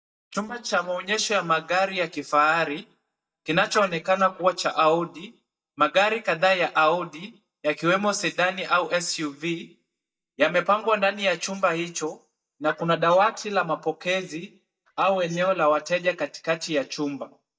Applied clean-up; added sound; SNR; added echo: neural mask model DeepFilterNet 3.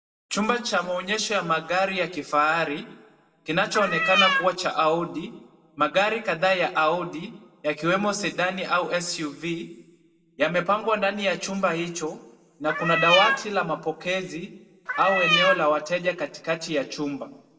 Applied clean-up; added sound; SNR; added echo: none; Cat; -2 dB; reverberation time 0.7 s.